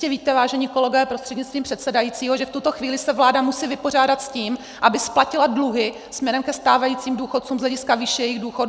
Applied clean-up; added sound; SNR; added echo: none; none; none; none.